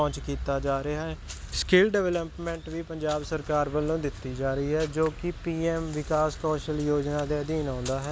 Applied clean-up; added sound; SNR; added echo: none; none; none; none.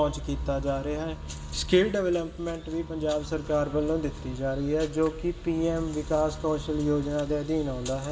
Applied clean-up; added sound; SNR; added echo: none; Bowed string instrument; 15 dB; reverberation time 2.6 s.